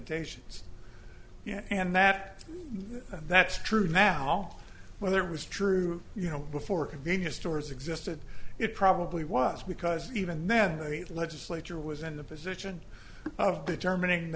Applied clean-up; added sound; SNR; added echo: none; none; none; none.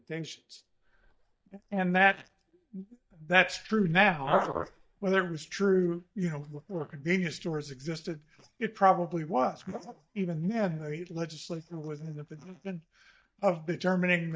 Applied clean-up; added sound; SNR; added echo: neural mask model DeepFilterNet 3.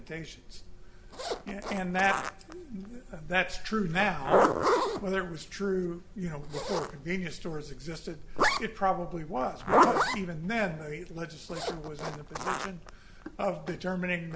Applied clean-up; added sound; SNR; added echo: none; Zipper (clothing); 0 dB; reverberation time 0.7 s.